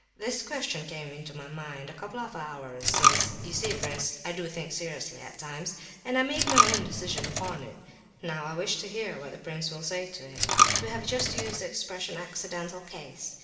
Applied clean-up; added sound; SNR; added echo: none; Coin (dropping); -4 dB; reverberation time 2.9 s.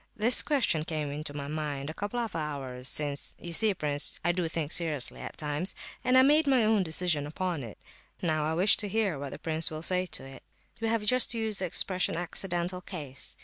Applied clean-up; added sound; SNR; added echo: none; none; none; none.